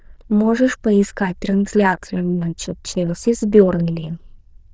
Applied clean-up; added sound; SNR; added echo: neural diffusion model UNIVERSE++.